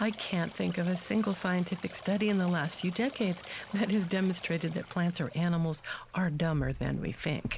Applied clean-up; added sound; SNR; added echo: none; Stream; 17 dB; none.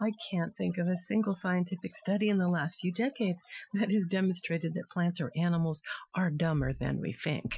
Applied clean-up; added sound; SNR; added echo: classical method Wiener filter.